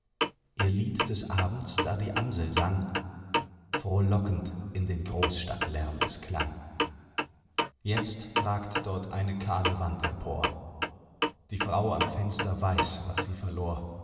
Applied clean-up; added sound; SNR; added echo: none; Clock; 3 dB; reverberation time 2.7 s.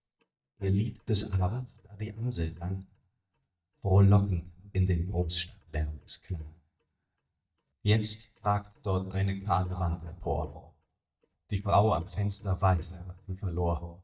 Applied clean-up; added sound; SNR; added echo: neural mask model DeepFilterNet 3.